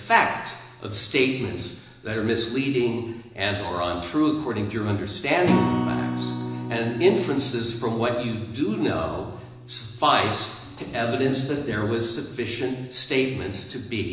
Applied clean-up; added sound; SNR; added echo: none; Acoustic guitar; 9 dB; reverberation time 1.0 s.